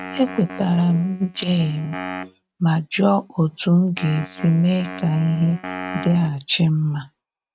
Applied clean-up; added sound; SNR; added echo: neural mask model RNNoise.